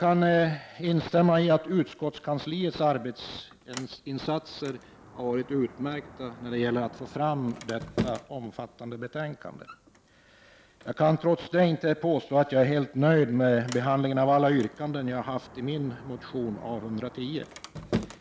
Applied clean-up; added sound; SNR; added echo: none; Sliding door; 16 dB; none.